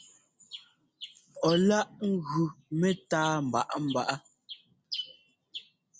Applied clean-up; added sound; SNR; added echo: none; none; none; none.